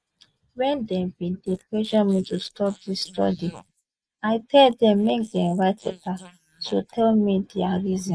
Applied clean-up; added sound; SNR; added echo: neural mask model Resemble Enhance denoiser.